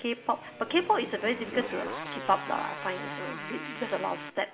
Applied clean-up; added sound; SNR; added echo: none; Motorcycle; 8 dB; reverberation time 0.5 s.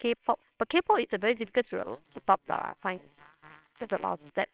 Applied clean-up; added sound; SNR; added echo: neural separator model SepFormer WHAMR!.